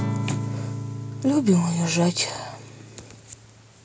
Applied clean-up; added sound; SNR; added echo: none; Acoustic guitar / Strum; 6 dB; none.